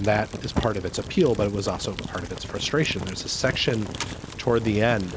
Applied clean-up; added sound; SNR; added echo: none; Fire; 9 dB; none.